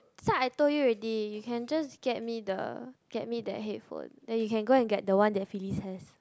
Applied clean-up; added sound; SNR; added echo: none; none; none; none.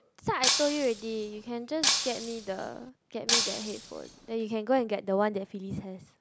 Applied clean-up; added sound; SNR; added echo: none; Shatter; -1 dB; none.